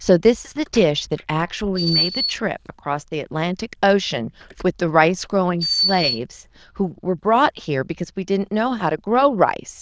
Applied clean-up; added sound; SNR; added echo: neural diffusion model UNIVERSE++.